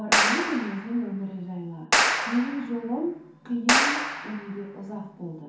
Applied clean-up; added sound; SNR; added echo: none; Clapping; -4 dB; reverberation time 0.6 s.